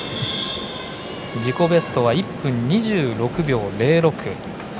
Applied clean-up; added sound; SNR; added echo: none; none; none; none.